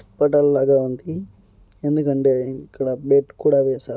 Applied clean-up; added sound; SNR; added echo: none; none; none; none.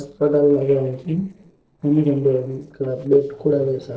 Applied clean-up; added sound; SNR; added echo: neural separator model SepFormer DNS4.